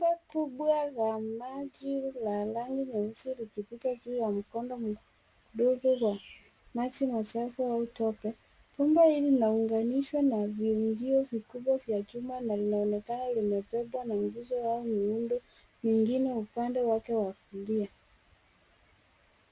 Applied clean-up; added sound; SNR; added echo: none; none; none; none.